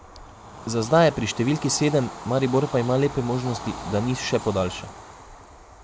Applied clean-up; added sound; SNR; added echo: none; Train / Bird vocalization, bird call, bird song; 13 dB; none.